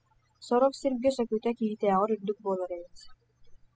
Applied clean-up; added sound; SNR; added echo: classical method spectral subtraction.